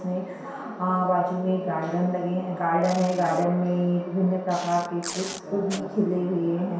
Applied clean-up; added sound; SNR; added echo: none; Packing tape, duct tape; 16 dB; reverberation time 0.7 s.